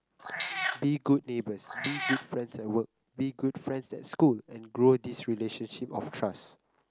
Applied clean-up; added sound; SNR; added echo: none; Meow; 3 dB; none.